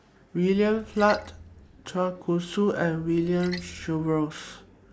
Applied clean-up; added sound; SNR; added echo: none; Splash, splatter; 19 dB; none.